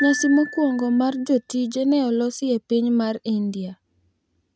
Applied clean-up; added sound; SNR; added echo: neural mask model RNNoise.